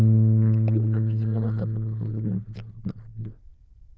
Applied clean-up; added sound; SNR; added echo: neural diffusion model UNIVERSE++.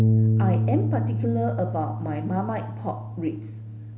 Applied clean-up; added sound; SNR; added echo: none; Bass guitar; -5 dB; none.